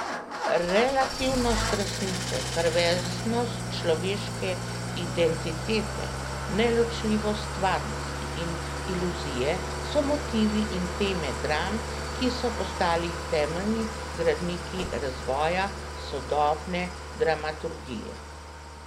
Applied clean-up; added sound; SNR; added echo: none; Idling / Engine starting; 4 dB; none.